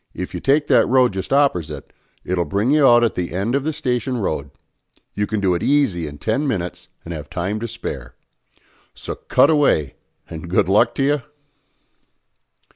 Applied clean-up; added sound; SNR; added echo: none; none; none; none.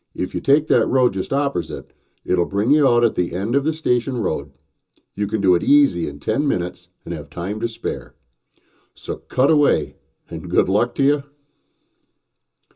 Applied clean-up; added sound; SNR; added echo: none; none; none; reverberation time 0.2 s.